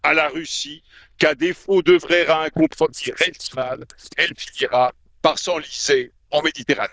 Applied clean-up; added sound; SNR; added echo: neural diffusion model UNIVERSE++.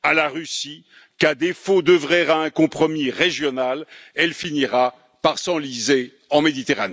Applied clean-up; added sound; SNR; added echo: none; none; none; none.